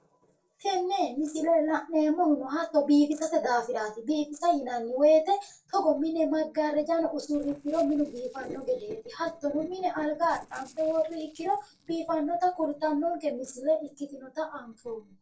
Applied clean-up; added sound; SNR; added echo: neural separator model SepFormer DNS4.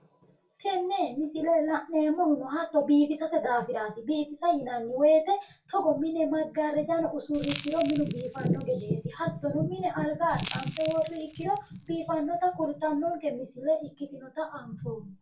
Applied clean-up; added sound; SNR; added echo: none; Crackle; 7 dB; reverberation time 0.2 s.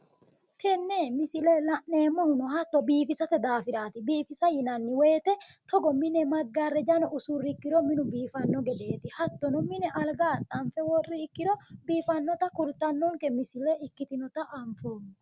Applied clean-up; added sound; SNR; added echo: none; none; none; none.